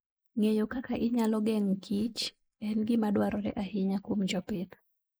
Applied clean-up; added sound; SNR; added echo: neural mask model Resemble Enhance denoiser.